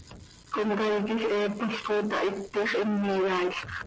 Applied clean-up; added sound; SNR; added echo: none; none; none; none.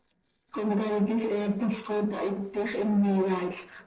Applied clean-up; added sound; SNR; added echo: neural separator model SepFormer DNS4.